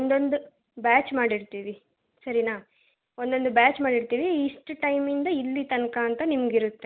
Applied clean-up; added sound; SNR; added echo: none; none; none; none.